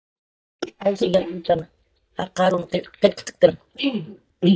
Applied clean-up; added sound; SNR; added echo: neural mask model DeepFilterNet 3.